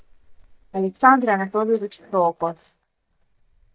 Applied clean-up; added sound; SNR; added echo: neural mask model DeepFilterNet 3.